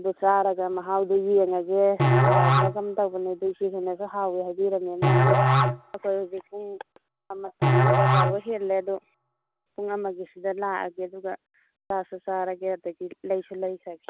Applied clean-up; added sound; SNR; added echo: none; Musical instrument; -4 dB; none.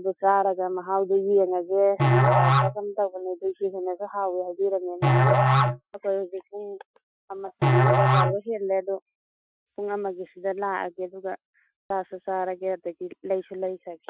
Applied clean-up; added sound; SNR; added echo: classical method Wiener filter.